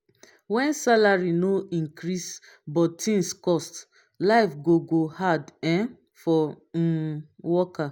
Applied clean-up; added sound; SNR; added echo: none; none; none; none.